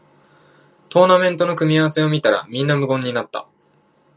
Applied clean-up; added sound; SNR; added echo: none; none; none; none.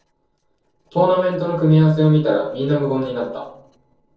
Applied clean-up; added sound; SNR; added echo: neural separator model SepFormer DNS4.